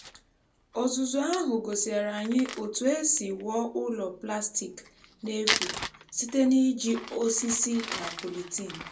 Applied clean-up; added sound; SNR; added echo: none; Crumpling, crinkling; 10 dB; reverberation time 0.2 s.